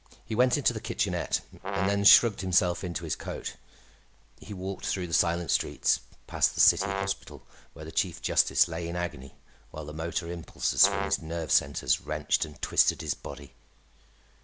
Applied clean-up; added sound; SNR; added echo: none; Brass instrument; 6 dB; none.